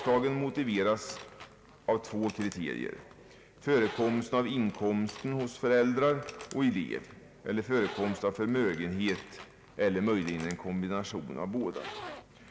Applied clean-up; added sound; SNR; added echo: none; Zipper (clothing); 18 dB; none.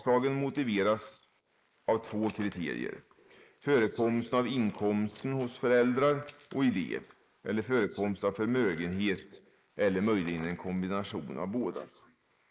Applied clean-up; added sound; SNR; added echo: neural mask model Resemble Enhance denoiser.